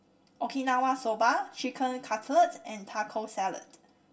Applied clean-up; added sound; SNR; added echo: none; none; none; reverberation time 0.2 s.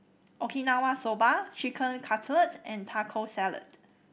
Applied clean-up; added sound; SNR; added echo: none; none; none; none.